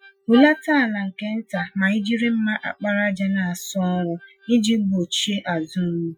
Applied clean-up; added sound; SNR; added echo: classical method Wiener filter.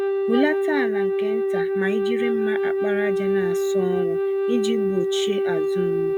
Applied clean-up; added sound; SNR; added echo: none; Wind instrument, woodwind instrument; -5 dB; none.